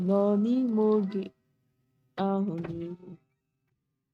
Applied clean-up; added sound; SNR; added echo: neural mask model RNNoise.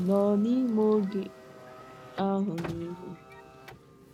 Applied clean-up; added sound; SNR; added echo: none; Car; 17 dB; none.